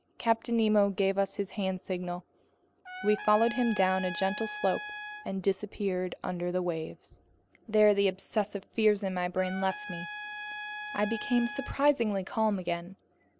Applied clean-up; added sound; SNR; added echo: none; Trumpet; 10 dB; none.